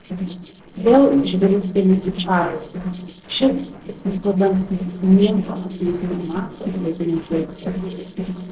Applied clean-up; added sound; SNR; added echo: neural separator model SepFormer DNS4.